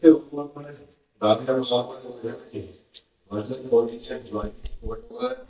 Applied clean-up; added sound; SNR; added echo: neural mask model DeepFilterNet 3.